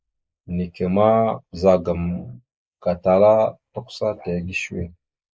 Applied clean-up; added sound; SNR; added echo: neural mask model Resemble Enhance denoiser.